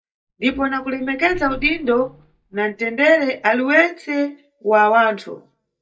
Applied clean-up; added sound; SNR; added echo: neural mask model DeepFilterNet 3.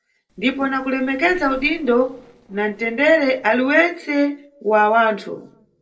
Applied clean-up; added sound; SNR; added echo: neural separator model SepFormer DNS4.